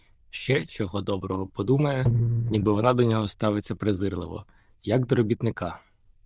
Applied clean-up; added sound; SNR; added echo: neural diffusion model UNIVERSE++.